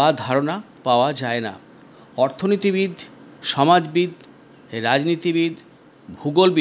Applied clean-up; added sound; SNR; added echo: none; none; none; none.